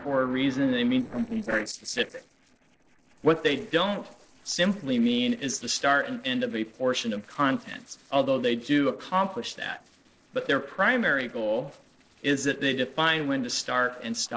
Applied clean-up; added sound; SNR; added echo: neural separator model SepFormer DNS4.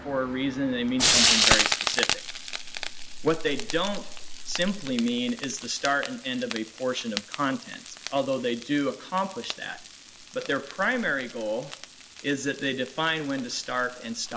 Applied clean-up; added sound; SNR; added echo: none; Frying (food); 1 dB; none.